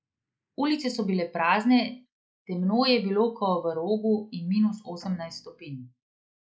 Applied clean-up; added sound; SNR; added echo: neural mask model Resemble Enhance denoiser.